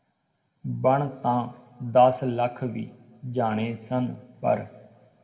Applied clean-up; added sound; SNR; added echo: none; none; none; reverberation time 0.7 s.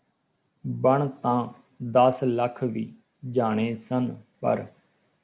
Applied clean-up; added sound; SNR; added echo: none; none; none; none.